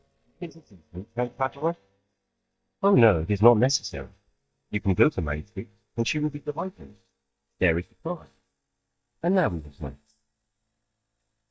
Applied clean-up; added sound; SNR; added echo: neural mask model DeepFilterNet 3.